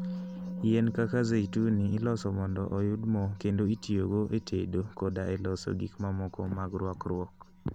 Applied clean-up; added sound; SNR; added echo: none; Musical instrument; 13 dB; none.